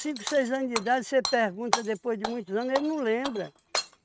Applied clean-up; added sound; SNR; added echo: neural mask model RNNoise.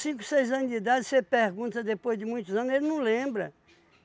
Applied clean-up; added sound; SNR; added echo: none; none; none; none.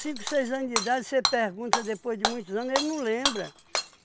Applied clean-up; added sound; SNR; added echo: none; Shatter / Hammer; 3 dB; none.